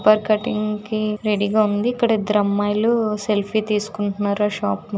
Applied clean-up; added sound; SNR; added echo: none; none; none; none.